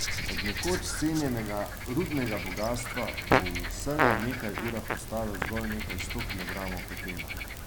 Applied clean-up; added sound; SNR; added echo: none; Fart + Frog; -2 dB; none.